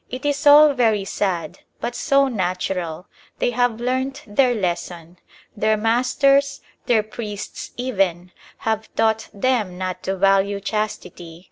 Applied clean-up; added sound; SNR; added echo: none; none; none; none.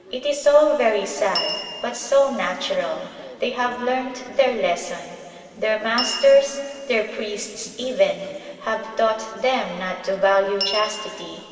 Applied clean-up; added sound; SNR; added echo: none; Door / Bell; 14 dB; reverberation time 2.6 s.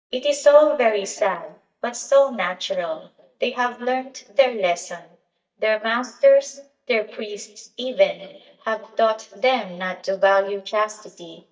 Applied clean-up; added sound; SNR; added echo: neural mask model DeepFilterNet 3.